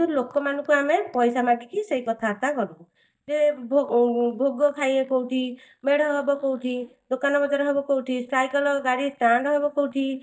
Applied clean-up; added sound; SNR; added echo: neural mask model DeepFilterNet 3.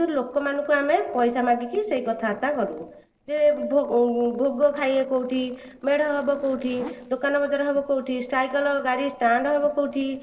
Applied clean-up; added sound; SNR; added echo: neural separator model SepFormer DNS4.